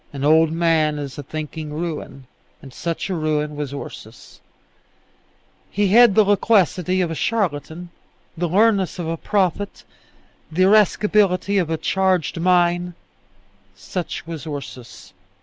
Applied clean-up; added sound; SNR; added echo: none; none; none; none.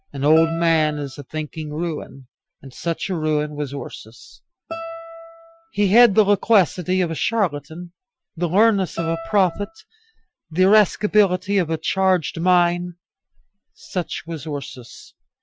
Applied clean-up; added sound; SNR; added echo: classical method Wiener filter.